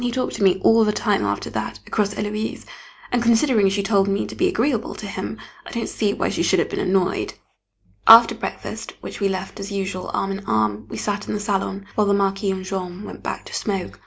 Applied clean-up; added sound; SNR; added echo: none; none; none; none.